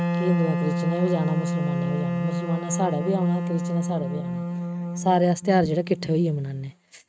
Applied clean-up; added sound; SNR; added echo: neural mask model RNNoise.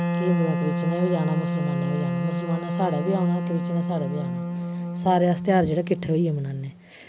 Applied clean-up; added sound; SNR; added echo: none; Wind instrument, woodwind instrument; 1 dB; none.